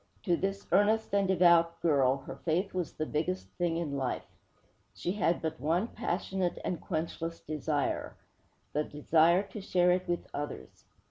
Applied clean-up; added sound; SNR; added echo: none; none; none; none.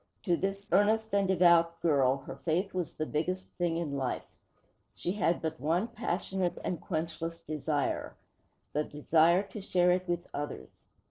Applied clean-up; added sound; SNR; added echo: neural separator model SepFormer DNS4.